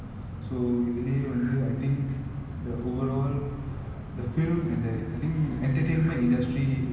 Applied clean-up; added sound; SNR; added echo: none; Breathing; 20 dB; none.